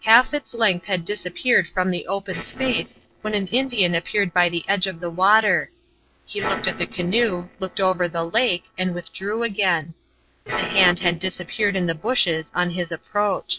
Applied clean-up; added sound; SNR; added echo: neural separator model SepFormer DNS4.